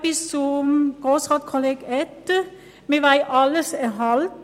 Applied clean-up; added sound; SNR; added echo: none; none; none; none.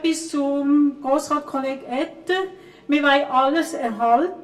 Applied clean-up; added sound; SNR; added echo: none; none; none; reverberation time 0.2 s.